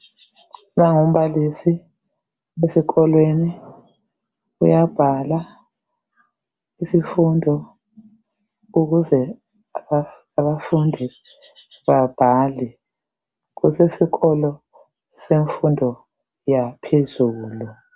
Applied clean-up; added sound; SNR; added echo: none; none; none; none.